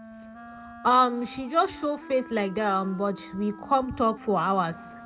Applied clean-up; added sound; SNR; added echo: none; Wind instrument, woodwind instrument; 17 dB; reverberation time 1.4 s.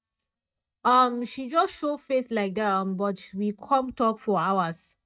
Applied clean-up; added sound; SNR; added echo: neural mask model DeepFilterNet 3.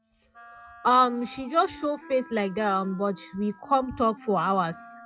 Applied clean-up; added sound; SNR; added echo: classical method WPE with log-MMSE.